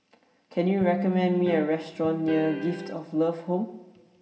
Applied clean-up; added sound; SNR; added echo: none; Electric guitar; 7 dB; reverberation time 1.8 s.